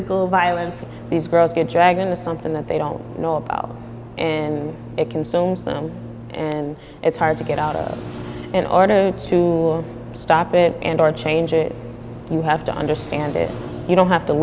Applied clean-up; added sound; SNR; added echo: none; Engine + Brass instrument; 15 dB; none.